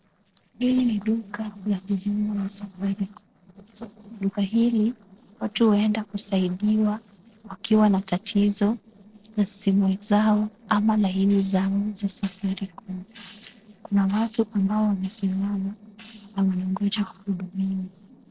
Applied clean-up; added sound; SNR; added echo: neural separator model SepFormer DNS4.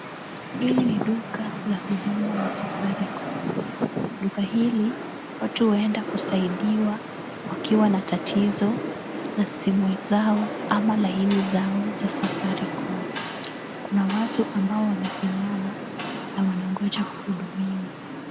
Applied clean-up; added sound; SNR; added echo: none; Rain; 6 dB; none.